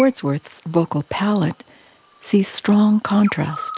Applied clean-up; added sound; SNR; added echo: none; none; none; none.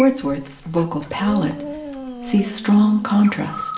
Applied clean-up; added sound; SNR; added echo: none; Dog; 13 dB; reverberation time 0.7 s.